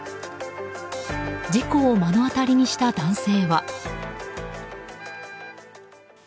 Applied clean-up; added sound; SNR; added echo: none; Wind instrument, woodwind instrument; 19 dB; none.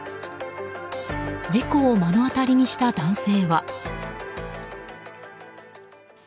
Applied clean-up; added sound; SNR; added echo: none; none; none; none.